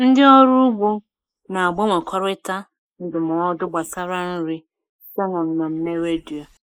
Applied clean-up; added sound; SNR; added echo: neural mask model Resemble Enhance denoiser.